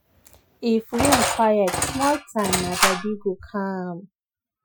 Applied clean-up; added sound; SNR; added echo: classical method Wiener filter.